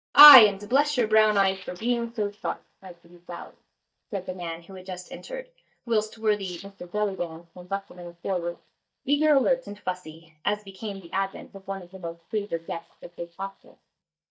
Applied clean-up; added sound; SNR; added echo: neural mask model DeepFilterNet 3.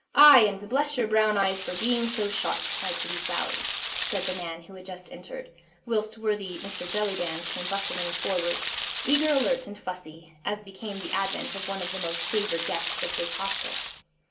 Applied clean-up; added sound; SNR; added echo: none; Rain; -1 dB; reverberation time 0.2 s.